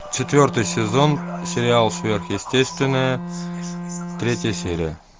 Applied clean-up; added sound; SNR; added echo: none; Bowed string instrument; 9 dB; none.